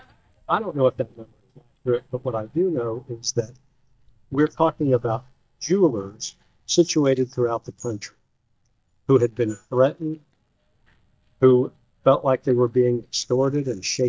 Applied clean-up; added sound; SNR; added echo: neural mask model DeepFilterNet 3.